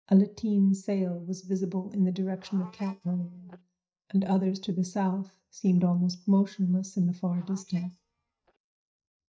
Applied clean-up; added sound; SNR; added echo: neural mask model DeepFilterNet 3.